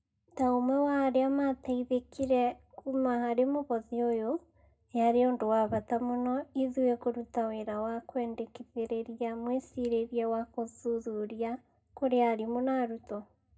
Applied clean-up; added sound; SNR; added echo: none; none; none; reverberation time 0.2 s.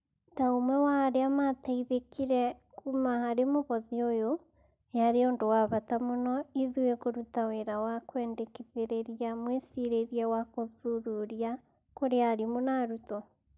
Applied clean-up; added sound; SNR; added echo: none; none; none; none.